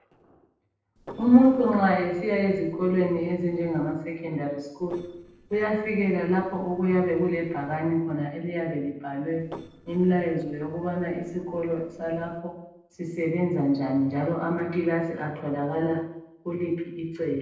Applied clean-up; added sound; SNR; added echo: neural separator model SepFormer DNS4.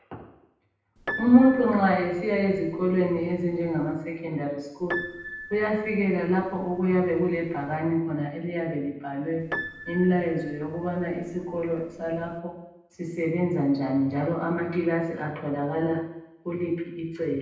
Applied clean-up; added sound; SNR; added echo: none; Piano; 14 dB; reverberation time 0.9 s.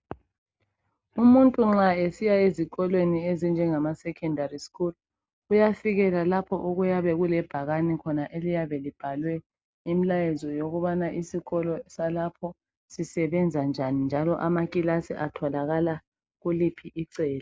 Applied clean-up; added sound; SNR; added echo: none; none; none; none.